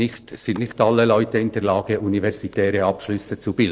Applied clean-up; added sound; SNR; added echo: neural separator model SepFormer DNS4.